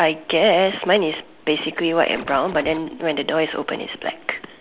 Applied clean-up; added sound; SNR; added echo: none; Scratching (performance technique); 16 dB; none.